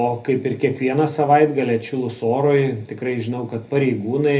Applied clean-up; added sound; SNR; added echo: none; none; none; reverberation time 0.3 s.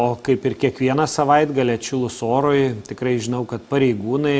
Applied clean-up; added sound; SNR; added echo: none; none; none; none.